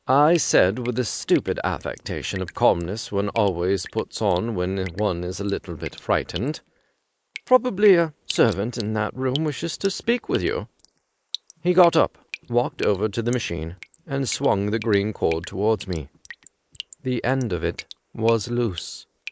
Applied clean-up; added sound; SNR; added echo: neural mask model Resemble Enhance denoiser.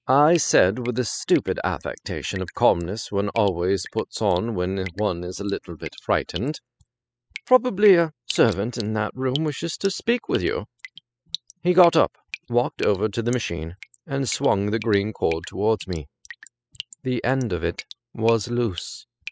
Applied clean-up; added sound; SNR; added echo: classical method spectral subtraction.